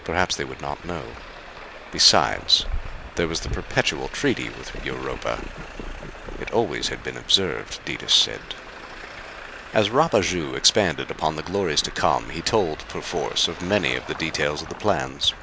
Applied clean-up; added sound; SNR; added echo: none; Traffic noise, roadway noise + Purr; 12 dB; none.